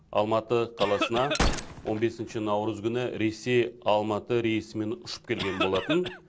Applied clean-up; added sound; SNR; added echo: none; Cough + Gunshot, gunfire; 5 dB; none.